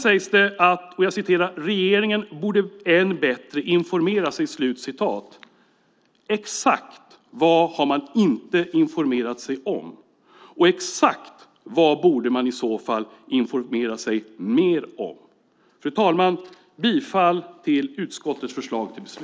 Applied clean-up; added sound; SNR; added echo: none; none; none; none.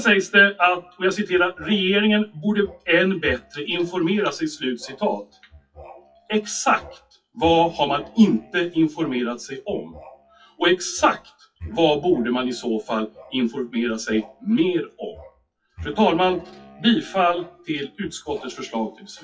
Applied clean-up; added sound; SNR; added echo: classical method WPE with log-MMSE.